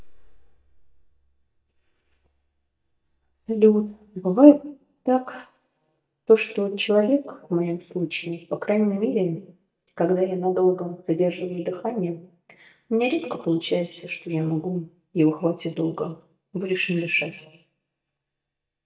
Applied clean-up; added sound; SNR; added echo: neural mask model DeepFilterNet 3.